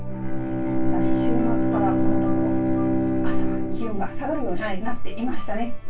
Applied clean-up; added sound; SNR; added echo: none; Bowed string instrument; 3 dB; reverberation time 0.2 s.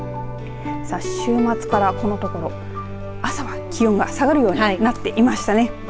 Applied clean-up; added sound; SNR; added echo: none; none; none; none.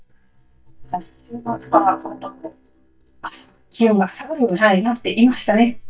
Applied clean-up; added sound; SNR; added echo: neural mask model DeepFilterNet 3.